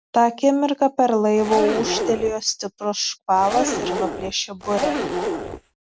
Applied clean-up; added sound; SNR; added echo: none; Zipper (clothing); 5 dB; none.